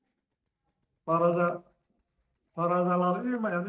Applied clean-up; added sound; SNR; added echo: neural mask model DeepFilterNet 3.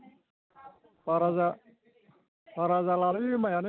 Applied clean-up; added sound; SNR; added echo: none; none; none; none.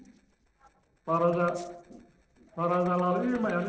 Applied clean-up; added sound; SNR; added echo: neural separator model SepFormer DNS4.